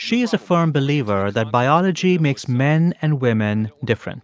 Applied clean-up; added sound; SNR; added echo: none; none; none; none.